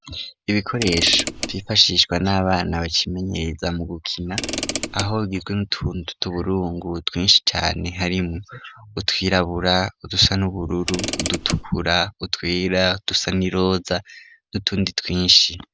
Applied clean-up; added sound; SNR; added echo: none; Mechanisms / Car; 6 dB; none.